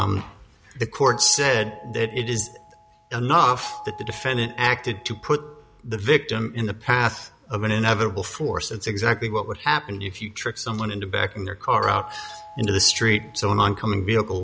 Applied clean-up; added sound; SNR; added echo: none; Doorbell; 17 dB; none.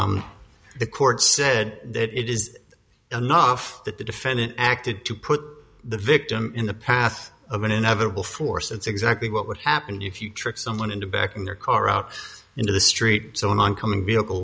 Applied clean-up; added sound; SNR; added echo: none; none; none; none.